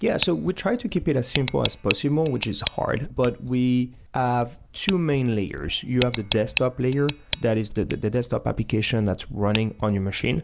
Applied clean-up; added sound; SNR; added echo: none; Tick; 11 dB; none.